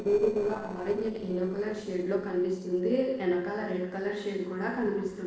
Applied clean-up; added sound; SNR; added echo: neural separator model SepFormer DNS4.